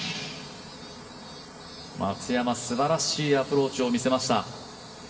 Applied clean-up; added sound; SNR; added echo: none; none; none; reverberation time 1.6 s.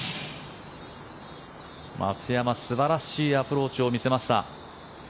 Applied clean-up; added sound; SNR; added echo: none; none; none; none.